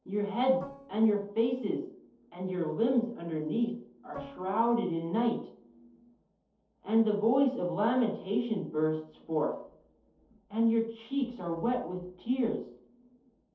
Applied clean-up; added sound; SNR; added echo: neural separator model SepFormer DNS4.